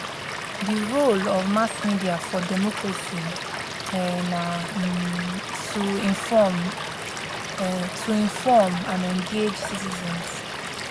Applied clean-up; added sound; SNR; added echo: none; Stream / Liquid; 6 dB; none.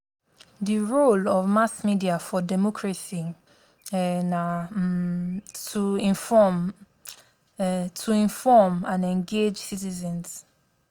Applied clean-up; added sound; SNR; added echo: none; none; none; none.